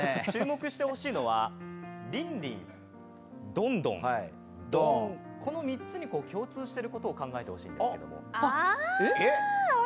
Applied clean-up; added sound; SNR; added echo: none; none; none; none.